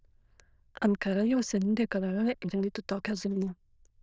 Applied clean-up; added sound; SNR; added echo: neural diffusion model UNIVERSE++.